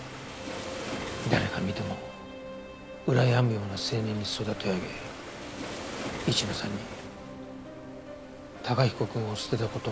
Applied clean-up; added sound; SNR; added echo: none; Waves, surf; 10 dB; none.